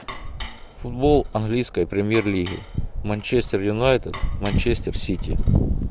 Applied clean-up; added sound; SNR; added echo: none; Dishes, pots, and pans; 20 dB; none.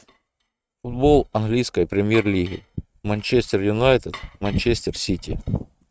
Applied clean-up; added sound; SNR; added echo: neural mask model RNNoise.